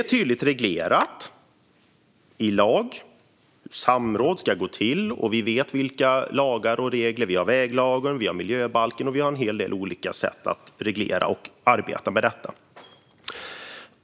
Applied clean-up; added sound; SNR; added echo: none; Clapping; 14 dB; none.